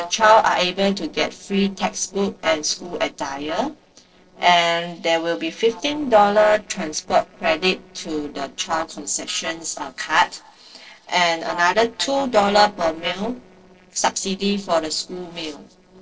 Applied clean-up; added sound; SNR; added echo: neural separator model SepFormer DNS4.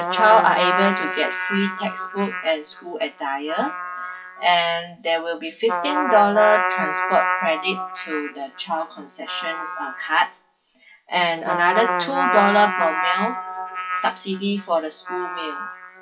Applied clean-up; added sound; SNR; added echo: classical method WPE with log-MMSE.